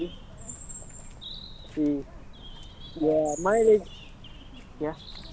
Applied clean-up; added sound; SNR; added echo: none; Bird; 13 dB; none.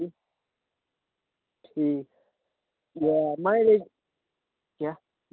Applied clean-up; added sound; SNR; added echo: none; none; none; none.